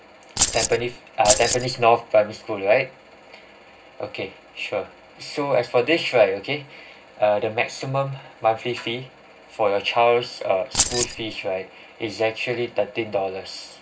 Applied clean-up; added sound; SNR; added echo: none; Keys jangling; 0 dB; reverberation time 0.4 s.